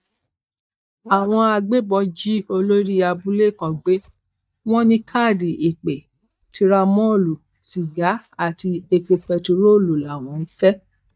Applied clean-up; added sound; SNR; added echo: neural mask model DeepFilterNet 3.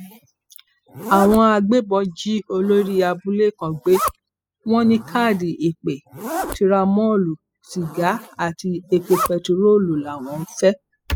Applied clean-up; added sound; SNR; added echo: classical method spectral subtraction.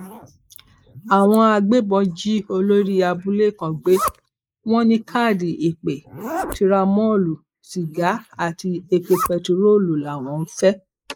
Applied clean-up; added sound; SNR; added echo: neural mask model Resemble Enhance denoiser.